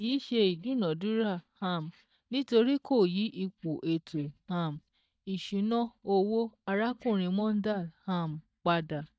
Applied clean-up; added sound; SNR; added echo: neural mask model DeepFilterNet 3.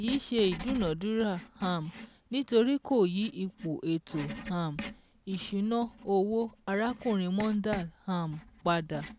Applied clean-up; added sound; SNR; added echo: none; Writing; 14 dB; none.